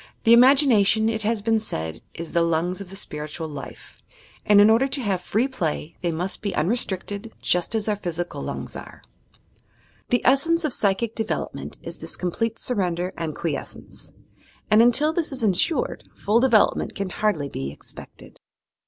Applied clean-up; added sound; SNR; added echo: none; none; none; none.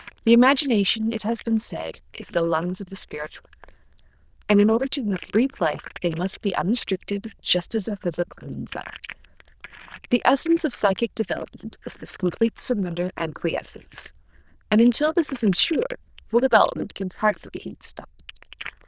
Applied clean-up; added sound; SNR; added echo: neural diffusion model UNIVERSE++.